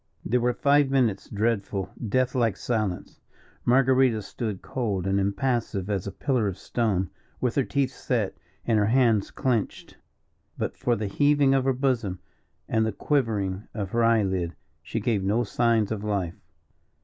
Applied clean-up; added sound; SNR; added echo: none; none; none; none.